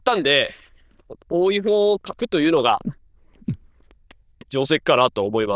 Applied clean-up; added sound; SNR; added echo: neural diffusion model UNIVERSE++.